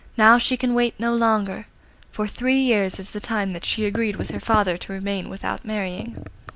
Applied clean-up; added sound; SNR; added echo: none; none; none; none.